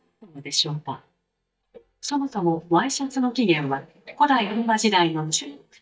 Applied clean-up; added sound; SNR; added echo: neural mask model DeepFilterNet 3.